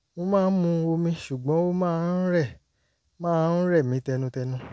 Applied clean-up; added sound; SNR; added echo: none; none; none; none.